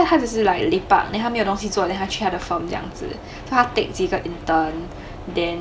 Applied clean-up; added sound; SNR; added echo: none; none; none; none.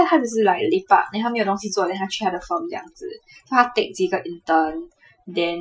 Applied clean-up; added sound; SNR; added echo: classical method Wiener filter.